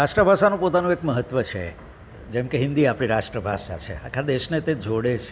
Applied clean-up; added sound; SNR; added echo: none; none; none; none.